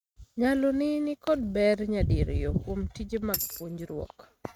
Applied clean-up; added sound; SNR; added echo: neural mask model RNNoise.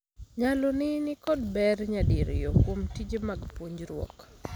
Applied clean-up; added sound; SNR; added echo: none; none; none; none.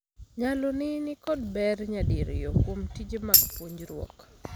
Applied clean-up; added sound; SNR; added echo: none; Tambourine; -3 dB; none.